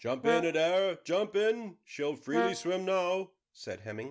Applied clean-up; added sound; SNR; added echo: none; Brass instrument; 7 dB; none.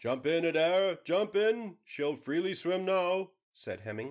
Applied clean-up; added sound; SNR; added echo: none; none; none; none.